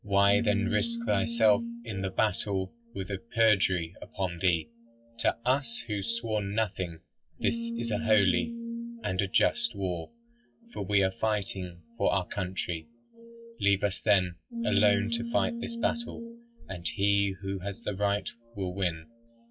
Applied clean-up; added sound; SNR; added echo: classical method log-MMSE.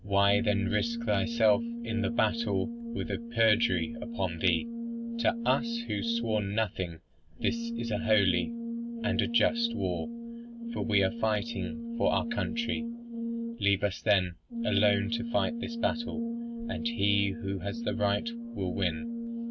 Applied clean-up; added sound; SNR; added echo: none; Brass instrument; 5 dB; none.